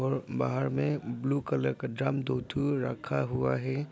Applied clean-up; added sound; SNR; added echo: none; none; none; none.